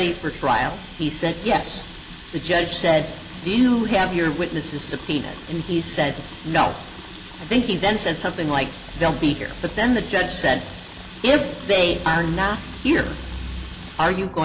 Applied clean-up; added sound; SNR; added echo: none; Water tap, faucet; 14 dB; none.